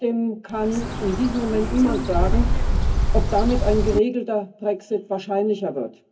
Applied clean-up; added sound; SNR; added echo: none; Bird; -2 dB; reverberation time 0.3 s.